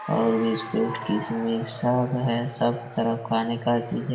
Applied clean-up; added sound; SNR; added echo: none; Applause / Cheering; 15 dB; reverberation time 0.8 s.